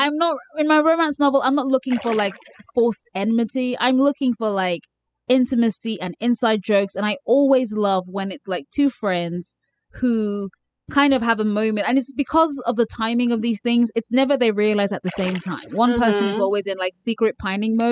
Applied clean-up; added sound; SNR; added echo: classical method spectral subtraction.